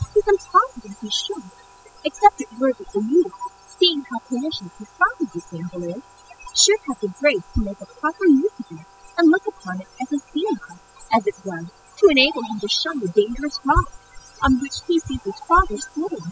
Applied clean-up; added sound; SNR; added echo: classical method spectral subtraction.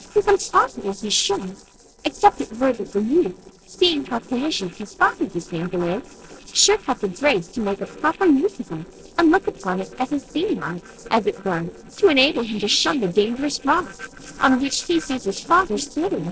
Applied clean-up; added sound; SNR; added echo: neural separator model SepFormer DNS4.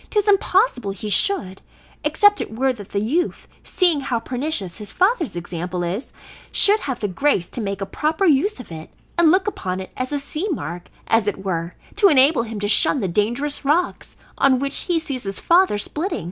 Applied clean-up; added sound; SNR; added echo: none; none; none; none.